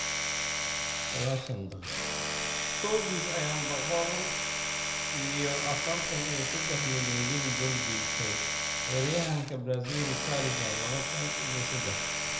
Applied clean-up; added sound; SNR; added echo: none; Domestic sounds, home sounds; -2 dB; reverberation time 0.8 s.